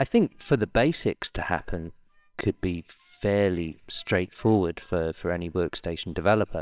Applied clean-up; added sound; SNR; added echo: neural separator model SepFormer WHAMR!.